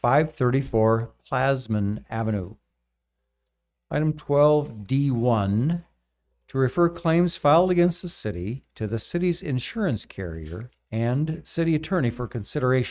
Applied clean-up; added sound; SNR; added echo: neural mask model RNNoise.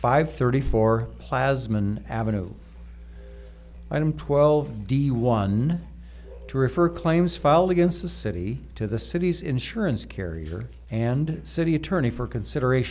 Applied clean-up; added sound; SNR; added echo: none; Musical instrument; 17 dB; none.